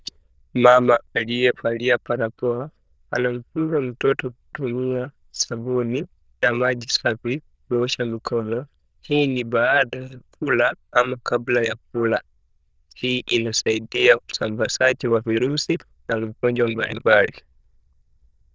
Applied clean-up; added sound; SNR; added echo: neural diffusion model UNIVERSE++.